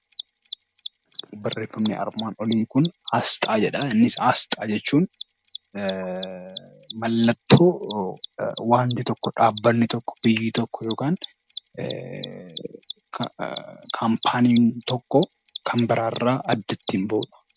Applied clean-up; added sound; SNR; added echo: none; Mechanisms; 17 dB; none.